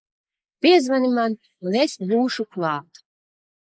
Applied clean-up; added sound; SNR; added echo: neural mask model Resemble Enhance denoiser.